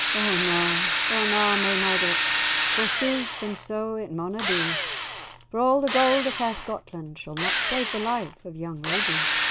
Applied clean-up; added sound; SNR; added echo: none; Drill; -4 dB; none.